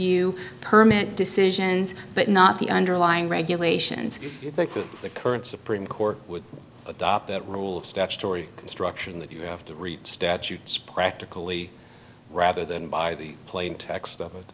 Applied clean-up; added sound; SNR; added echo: none; none; none; none.